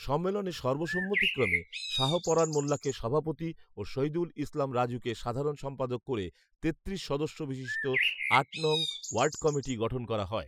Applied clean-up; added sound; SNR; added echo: classical method Wiener filter.